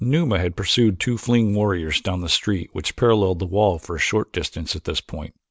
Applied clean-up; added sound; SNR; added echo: none; none; none; none.